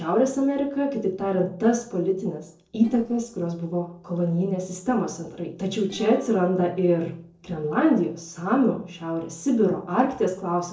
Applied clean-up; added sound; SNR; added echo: neural separator model SepFormer DNS4.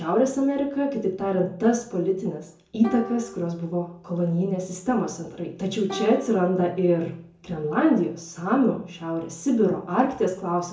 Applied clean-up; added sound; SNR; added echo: none; Plucked string instrument; 15 dB; reverberation time 0.6 s.